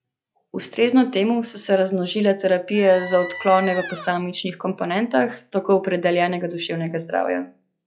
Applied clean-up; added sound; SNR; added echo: classical method log-MMSE.